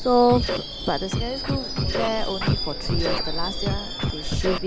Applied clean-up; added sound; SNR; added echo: none; Screech / Subway, metro, underground + Scratching (performance technique); 0 dB; none.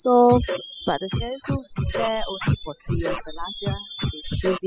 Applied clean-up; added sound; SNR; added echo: classical method spectral subtraction.